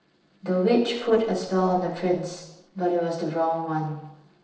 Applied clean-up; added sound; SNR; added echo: neural separator model SepFormer DNS4.